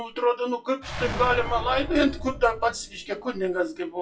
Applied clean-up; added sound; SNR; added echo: classical method WPE with log-MMSE.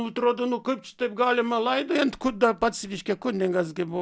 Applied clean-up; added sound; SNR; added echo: none; none; none; none.